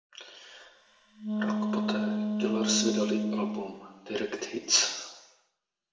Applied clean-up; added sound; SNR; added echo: none; Wind instrument, woodwind instrument; -2 dB; reverberation time 0.9 s.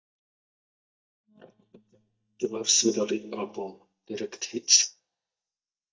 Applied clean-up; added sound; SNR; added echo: neural mask model DeepFilterNet 3.